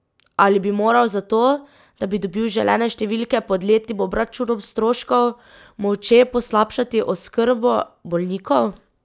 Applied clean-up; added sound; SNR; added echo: none; none; none; none.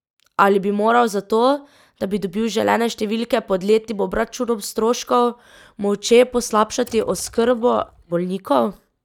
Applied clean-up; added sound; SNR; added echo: neural mask model DeepFilterNet 3.